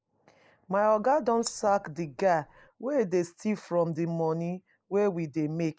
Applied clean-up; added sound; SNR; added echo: neural mask model Resemble Enhance denoiser.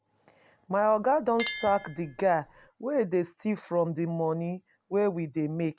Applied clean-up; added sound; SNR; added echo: none; Chink, clink; 15 dB; none.